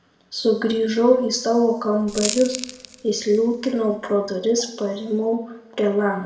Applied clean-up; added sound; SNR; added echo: none; Crackle; 12 dB; reverberation time 0.8 s.